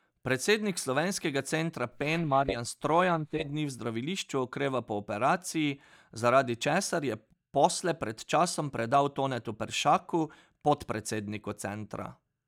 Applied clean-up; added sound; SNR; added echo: neural mask model DeepFilterNet 3.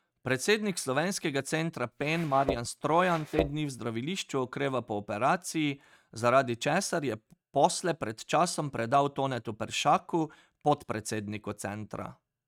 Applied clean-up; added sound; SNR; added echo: neural mask model RNNoise.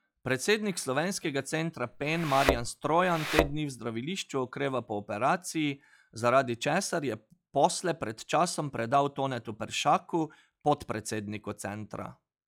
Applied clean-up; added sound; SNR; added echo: classical method log-MMSE.